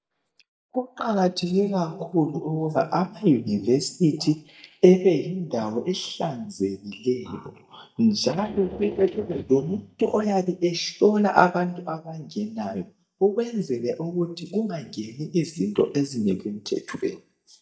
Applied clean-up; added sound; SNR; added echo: neural mask model DeepFilterNet 3.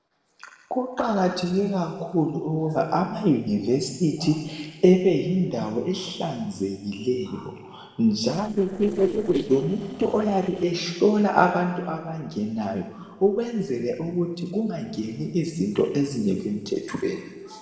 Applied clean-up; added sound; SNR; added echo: neural separator model SepFormer DNS4.